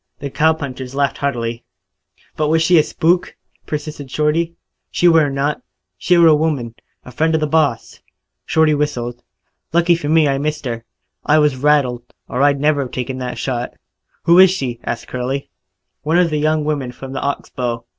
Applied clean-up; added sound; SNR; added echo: none; none; none; none.